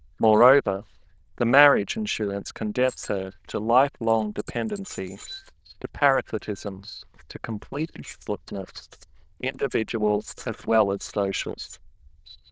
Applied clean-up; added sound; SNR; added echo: neural diffusion model UNIVERSE++.